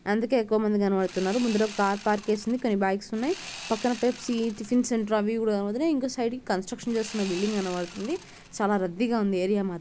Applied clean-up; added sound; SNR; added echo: none; Sawing; 16 dB; none.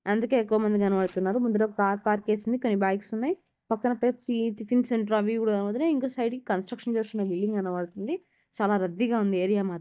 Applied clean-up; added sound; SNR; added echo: neural mask model DeepFilterNet 3.